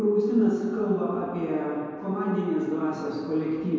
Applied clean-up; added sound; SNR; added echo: none; none; none; reverberation time 2.2 s.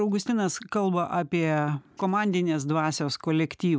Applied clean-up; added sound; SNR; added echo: none; none; none; none.